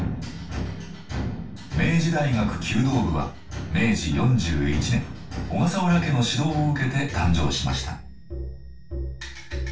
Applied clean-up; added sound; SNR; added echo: none; none; none; reverberation time 0.2 s.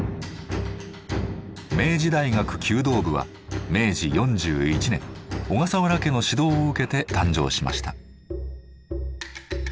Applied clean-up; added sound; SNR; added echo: none; none; none; none.